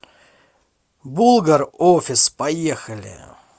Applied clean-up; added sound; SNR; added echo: none; none; none; none.